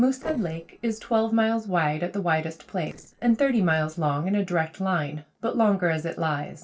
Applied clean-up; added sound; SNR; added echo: neural separator model SepFormer DNS4.